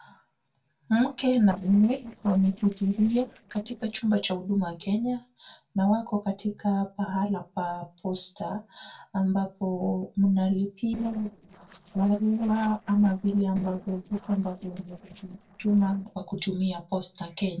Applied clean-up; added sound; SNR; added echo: neural separator model SepFormer DNS4.